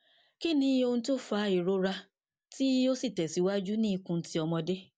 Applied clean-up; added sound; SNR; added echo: none; none; none; none.